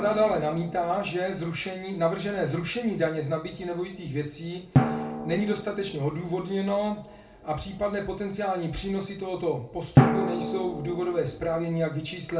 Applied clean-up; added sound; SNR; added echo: none; Drum; 3 dB; reverberation time 0.3 s.